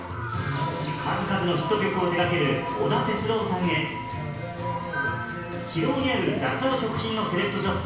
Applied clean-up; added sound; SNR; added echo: none; Meow; 16 dB; reverberation time 0.9 s.